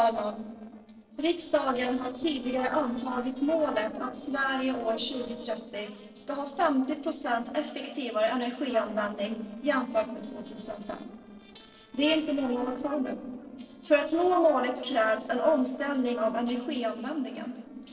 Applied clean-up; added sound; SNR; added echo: neural separator model SepFormer DNS4.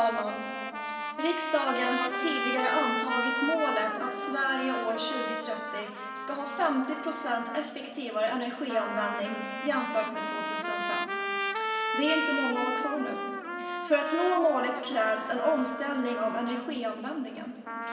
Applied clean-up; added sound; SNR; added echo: none; Trumpet; 3 dB; reverberation time 2.4 s.